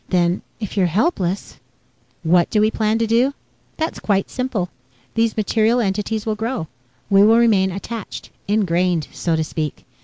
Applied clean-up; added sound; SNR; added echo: none; none; none; none.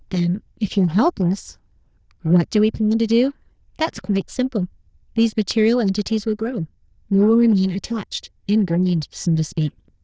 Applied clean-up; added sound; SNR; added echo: neural diffusion model UNIVERSE++.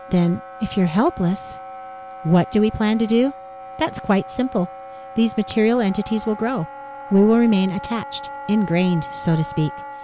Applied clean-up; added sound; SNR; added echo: none; Wind instrument, woodwind instrument; 14 dB; none.